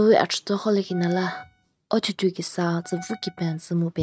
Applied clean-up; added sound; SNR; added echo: neural mask model RNNoise.